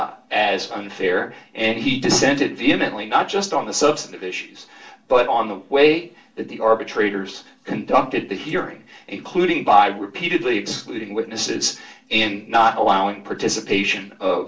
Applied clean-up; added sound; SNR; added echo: none; none; none; reverberation time 0.3 s.